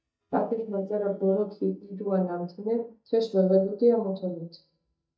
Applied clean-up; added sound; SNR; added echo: neural mask model DeepFilterNet 3.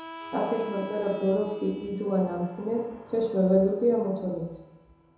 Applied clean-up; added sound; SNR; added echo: none; Harmonica; 19 dB; reverberation time 1.0 s.